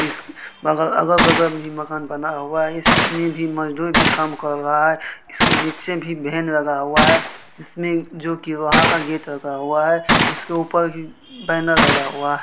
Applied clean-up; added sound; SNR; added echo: none; Gunshot, gunfire; 1 dB; none.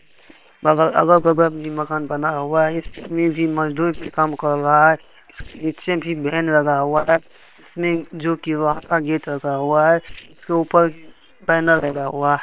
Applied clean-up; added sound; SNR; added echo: neural separator model SepFormer WHAM!.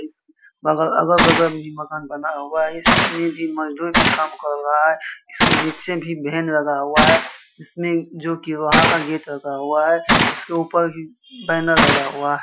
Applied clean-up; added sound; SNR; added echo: classical method Wiener filter.